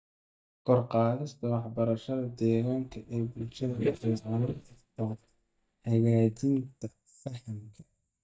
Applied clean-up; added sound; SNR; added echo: neural mask model DeepFilterNet 3.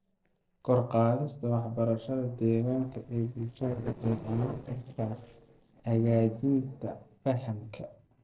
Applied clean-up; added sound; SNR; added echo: neural separator model SepFormer DNS4.